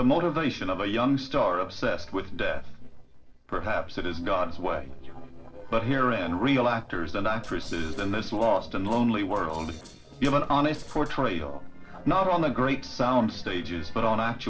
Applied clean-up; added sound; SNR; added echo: neural separator model SepFormer DNS4.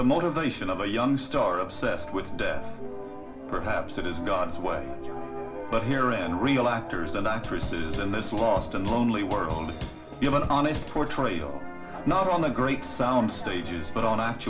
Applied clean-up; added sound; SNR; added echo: none; Drum / Drum kit; 11 dB; reverberation time 0.4 s.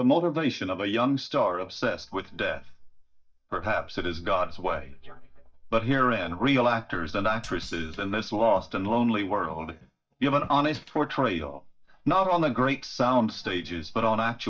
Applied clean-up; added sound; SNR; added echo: neural mask model DeepFilterNet 3.